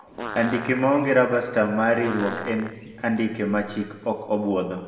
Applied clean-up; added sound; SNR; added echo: none; Fart; 12 dB; reverberation time 1.1 s.